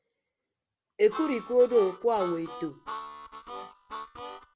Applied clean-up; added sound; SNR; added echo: none; Harmonica; 11 dB; none.